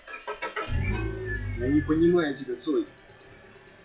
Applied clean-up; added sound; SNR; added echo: classical method WPE with log-MMSE.